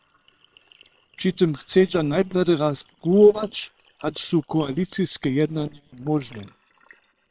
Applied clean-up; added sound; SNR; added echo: neural separator model SepFormer WHAM!.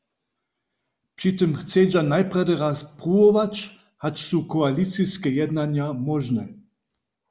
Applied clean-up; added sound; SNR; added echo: none; none; none; none.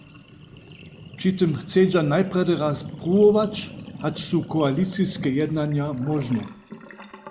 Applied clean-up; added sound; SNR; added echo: none; Sink (filling or washing); 16 dB; none.